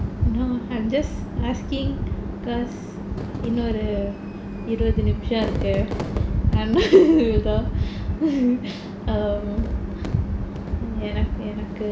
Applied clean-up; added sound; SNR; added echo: none; Fireworks; 16 dB; none.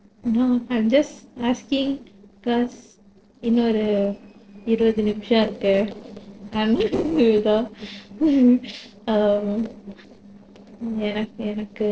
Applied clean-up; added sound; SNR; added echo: neural separator model SepFormer DNS4.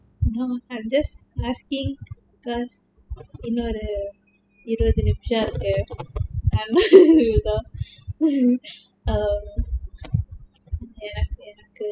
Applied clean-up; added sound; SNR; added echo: classical method spectral subtraction.